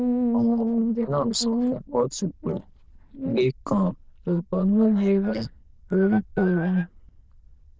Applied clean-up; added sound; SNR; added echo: neural diffusion model UNIVERSE++.